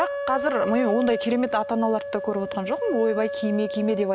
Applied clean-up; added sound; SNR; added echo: none; Wind instrument, woodwind instrument; 6 dB; none.